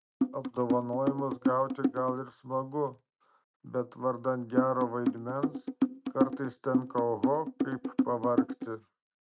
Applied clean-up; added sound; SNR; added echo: neural mask model RNNoise.